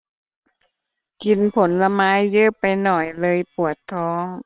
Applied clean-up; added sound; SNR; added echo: neural separator model SepFormer WHAM!.